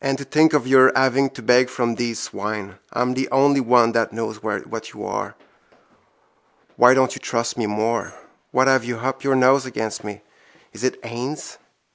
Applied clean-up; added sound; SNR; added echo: none; none; none; none.